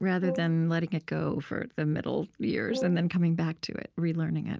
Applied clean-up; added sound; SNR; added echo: none; Brass instrument; 13 dB; none.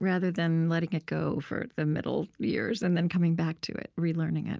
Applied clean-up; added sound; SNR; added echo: neural mask model Resemble Enhance denoiser.